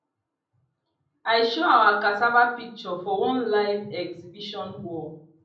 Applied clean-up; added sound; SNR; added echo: none; none; none; reverberation time 0.6 s.